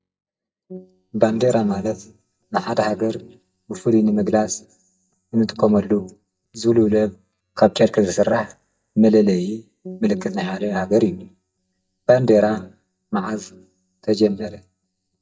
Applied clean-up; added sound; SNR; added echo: neural mask model DeepFilterNet 3.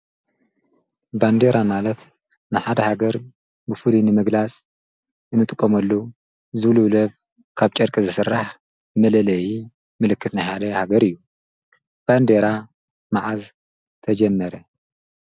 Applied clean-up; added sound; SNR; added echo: none; none; none; none.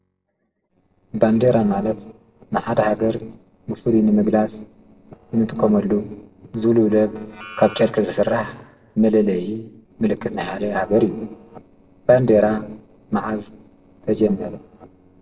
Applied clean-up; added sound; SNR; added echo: neural separator model SepFormer DNS4.